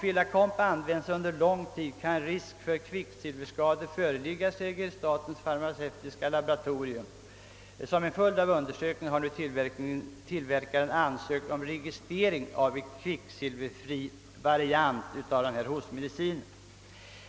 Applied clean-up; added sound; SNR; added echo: none; none; none; none.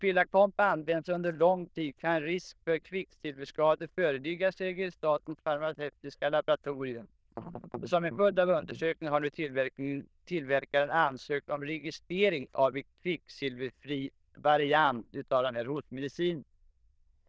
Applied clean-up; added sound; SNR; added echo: neural diffusion model UNIVERSE++.